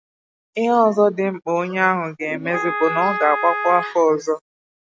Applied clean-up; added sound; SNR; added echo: none; Wind instrument, woodwind instrument; 6 dB; none.